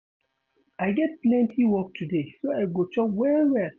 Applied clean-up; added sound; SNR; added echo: none; none; none; none.